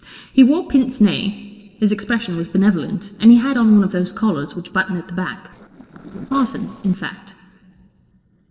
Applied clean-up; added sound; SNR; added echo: neural separator model SepFormer DNS4.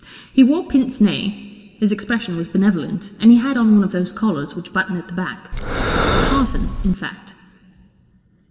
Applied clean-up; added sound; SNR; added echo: none; Breathing; 0 dB; reverberation time 1.7 s.